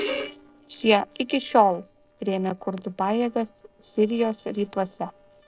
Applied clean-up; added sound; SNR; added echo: neural separator model SepFormer DNS4.